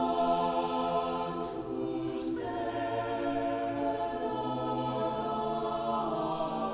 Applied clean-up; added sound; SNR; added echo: none; none; none; none.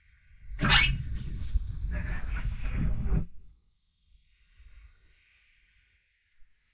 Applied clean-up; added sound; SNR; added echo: neural mask model Resemble Enhance denoiser.